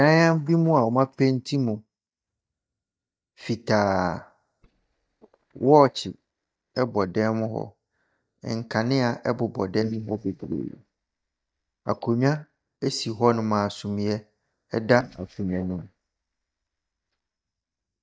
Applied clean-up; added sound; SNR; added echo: neural mask model DeepFilterNet 3.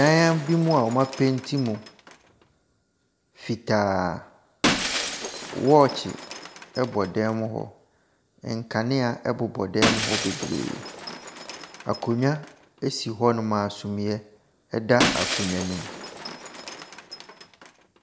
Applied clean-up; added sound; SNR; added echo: none; Shatter; 7 dB; none.